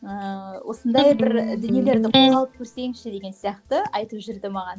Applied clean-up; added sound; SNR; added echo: none; Electric guitar; -3 dB; none.